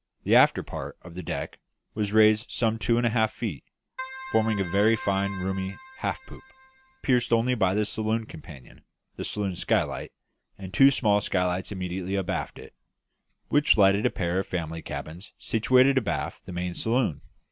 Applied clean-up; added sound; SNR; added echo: none; Keyboard (musical); 14 dB; none.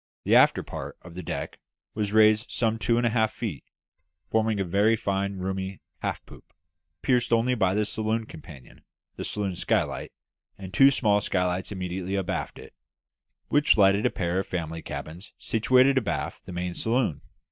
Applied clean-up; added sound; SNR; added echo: neural mask model DeepFilterNet 3.